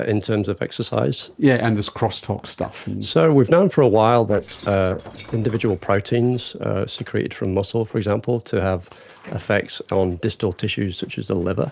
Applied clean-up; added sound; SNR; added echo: neural separator model SepFormer DNS4.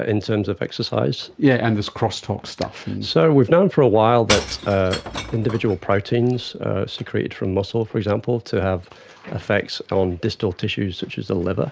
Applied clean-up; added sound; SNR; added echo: none; Shatter / Crushing; 11 dB; none.